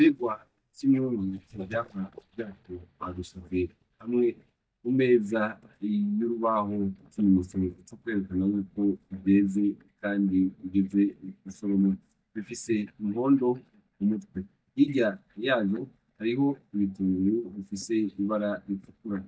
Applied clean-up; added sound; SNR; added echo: neural mask model DeepFilterNet 3.